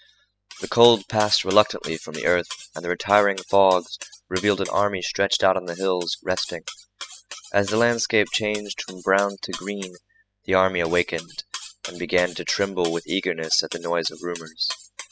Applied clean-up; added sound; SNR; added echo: classical method spectral subtraction.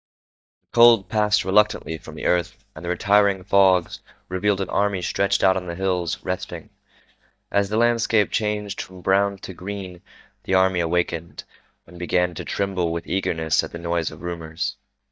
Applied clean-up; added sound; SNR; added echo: neural mask model DeepFilterNet 3.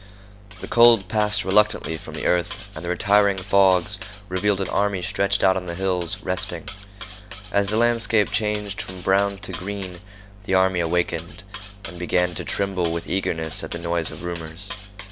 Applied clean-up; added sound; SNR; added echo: none; Cutlery, silverware; 15 dB; none.